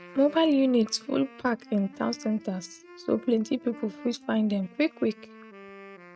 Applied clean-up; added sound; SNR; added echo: neural mask model RNNoise.